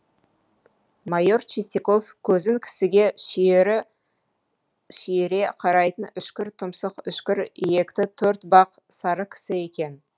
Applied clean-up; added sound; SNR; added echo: none; none; none; none.